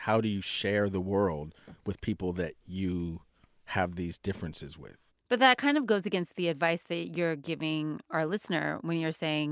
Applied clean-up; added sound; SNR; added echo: none; none; none; none.